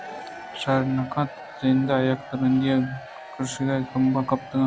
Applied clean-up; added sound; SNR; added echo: none; Crowd / Cheering; 16 dB; none.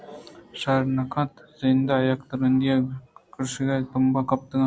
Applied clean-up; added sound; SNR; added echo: none; none; none; none.